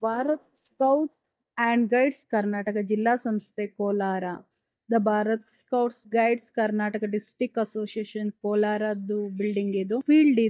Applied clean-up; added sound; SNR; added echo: neural mask model DeepFilterNet 3.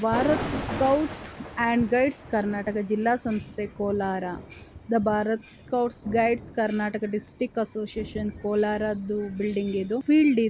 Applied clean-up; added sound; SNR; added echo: none; Thunder; 13 dB; none.